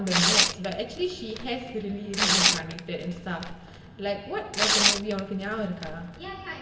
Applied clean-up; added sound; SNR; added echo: none; Tearing; -4 dB; reverberation time 2.4 s.